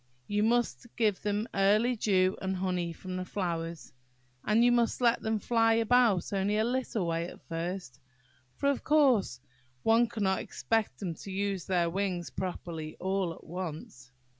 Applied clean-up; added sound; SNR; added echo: none; none; none; none.